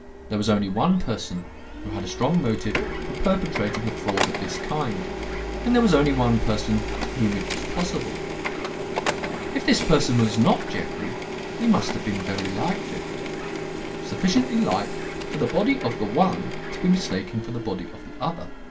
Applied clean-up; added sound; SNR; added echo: none; Printer; 6 dB; reverberation time 0.2 s.